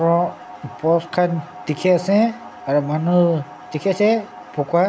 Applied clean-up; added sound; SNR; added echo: none; none; none; none.